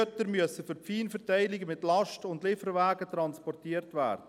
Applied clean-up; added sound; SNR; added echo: none; none; none; none.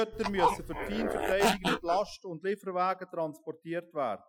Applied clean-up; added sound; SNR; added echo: classical method Wiener filter.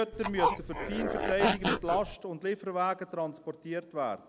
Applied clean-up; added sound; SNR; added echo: none; Zipper (clothing); -2 dB; none.